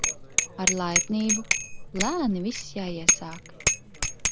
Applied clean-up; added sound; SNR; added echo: none; Bicycle bell; -4 dB; none.